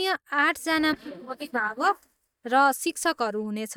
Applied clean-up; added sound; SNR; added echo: neural mask model DeepFilterNet 3.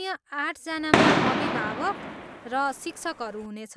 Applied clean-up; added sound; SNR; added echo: none; Fireworks; -5 dB; none.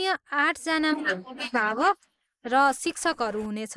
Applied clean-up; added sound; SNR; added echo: neural mask model Resemble Enhance denoiser.